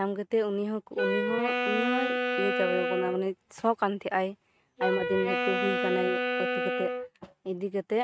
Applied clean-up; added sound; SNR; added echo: neural mask model RNNoise.